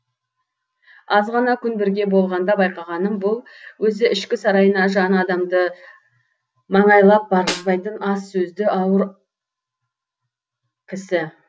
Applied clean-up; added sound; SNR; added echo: none; Snare drum; 13 dB; none.